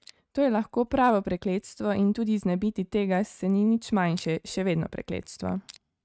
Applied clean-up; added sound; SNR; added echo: neural mask model RNNoise.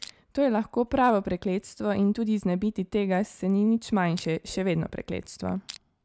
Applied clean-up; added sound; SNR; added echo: none; Crushing; 18 dB; none.